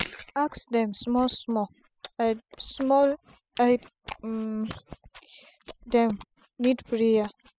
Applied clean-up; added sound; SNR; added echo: classical method spectral subtraction.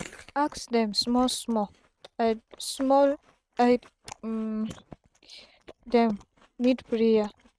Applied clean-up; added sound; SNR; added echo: neural mask model RNNoise.